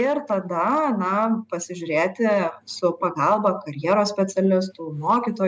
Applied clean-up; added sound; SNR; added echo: none; none; none; none.